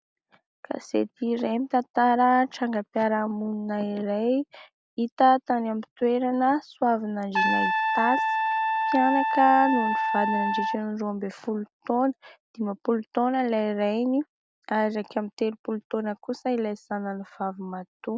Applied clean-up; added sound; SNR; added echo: none; Trumpet; -1 dB; none.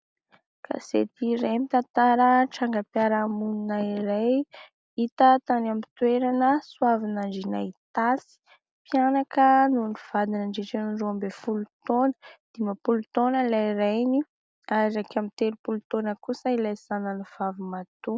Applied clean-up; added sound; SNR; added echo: none; none; none; none.